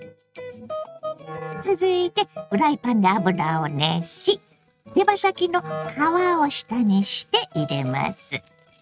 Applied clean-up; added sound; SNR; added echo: neural mask model RNNoise.